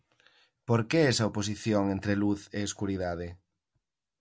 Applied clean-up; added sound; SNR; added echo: none; none; none; none.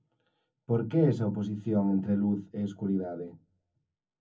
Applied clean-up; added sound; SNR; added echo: none; none; none; reverberation time 0.3 s.